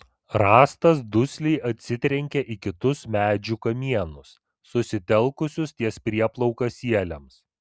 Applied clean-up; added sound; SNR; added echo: none; none; none; none.